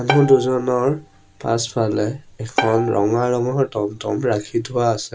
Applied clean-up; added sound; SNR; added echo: none; Bowed string instrument; 11 dB; none.